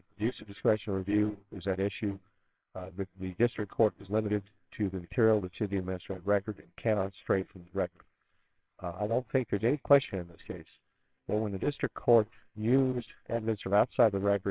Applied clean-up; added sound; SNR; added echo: neural separator model SepFormer WHAMR!.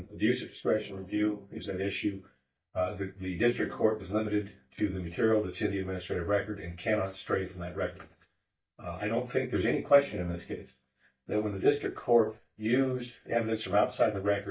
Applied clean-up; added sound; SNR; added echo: neural mask model DeepFilterNet 3.